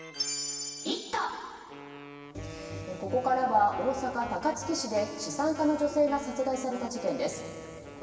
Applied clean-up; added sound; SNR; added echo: none; Wind instrument, woodwind instrument; 14 dB; reverberation time 2.5 s.